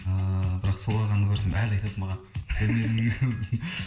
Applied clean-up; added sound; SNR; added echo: none; none; none; reverberation time 1.4 s.